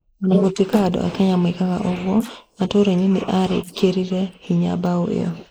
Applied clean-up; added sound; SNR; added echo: neural mask model Resemble Enhance denoiser.